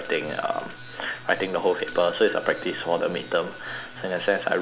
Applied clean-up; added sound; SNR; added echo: none; Doorbell; 18 dB; none.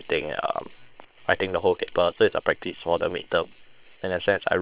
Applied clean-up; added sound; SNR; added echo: neural separator model SepFormer WHAM!.